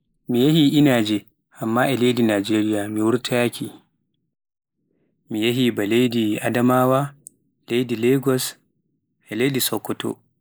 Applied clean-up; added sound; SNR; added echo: neural mask model Resemble Enhance denoiser.